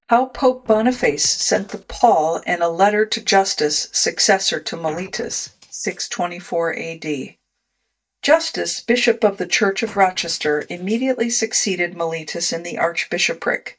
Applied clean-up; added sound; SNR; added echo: neural mask model DeepFilterNet 3.